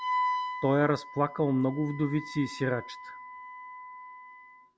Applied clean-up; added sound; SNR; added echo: none; Wind instrument, woodwind instrument; 6 dB; none.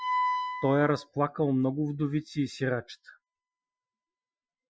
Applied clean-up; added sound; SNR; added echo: classical method Wiener filter.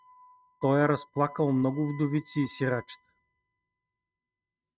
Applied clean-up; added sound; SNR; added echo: neural mask model RNNoise.